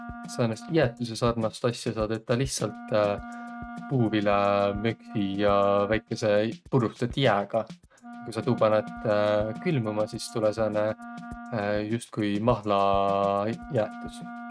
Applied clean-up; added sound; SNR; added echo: neural mask model RNNoise.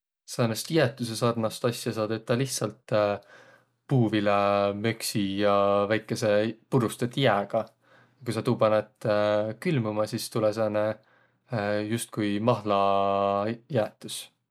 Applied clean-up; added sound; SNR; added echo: none; none; none; none.